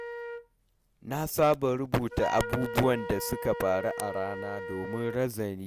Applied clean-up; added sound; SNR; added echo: none; Wind instrument, woodwind instrument; 9 dB; none.